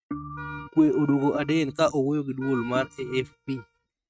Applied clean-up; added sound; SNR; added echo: neural mask model RNNoise.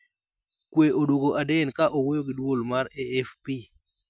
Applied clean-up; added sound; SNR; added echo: none; none; none; none.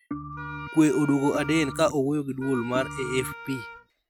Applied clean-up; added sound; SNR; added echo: none; Wind instrument, woodwind instrument + Organ; 11 dB; none.